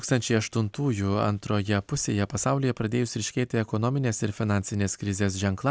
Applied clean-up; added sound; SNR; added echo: none; none; none; none.